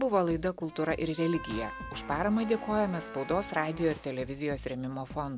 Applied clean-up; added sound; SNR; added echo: none; Guitar; 13 dB; none.